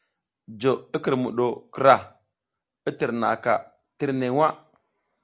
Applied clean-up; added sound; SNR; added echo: none; none; none; none.